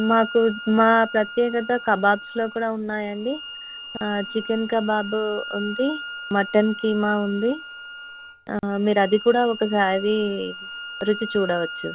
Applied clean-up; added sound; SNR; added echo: none; Bowed string instrument; 12 dB; none.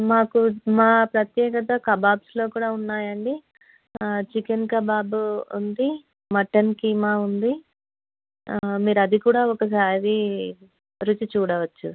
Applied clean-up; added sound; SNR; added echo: none; none; none; none.